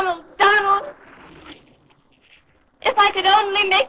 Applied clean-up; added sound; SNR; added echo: neural separator model SepFormer DNS4.